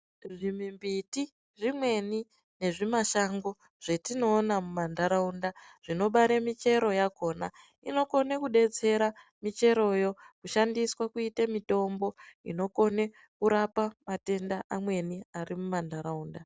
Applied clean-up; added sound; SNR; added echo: none; none; none; none.